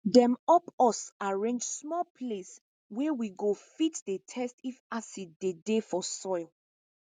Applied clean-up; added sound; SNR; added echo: none; none; none; none.